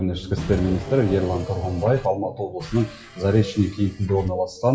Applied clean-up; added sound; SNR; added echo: classical method WPE with log-MMSE.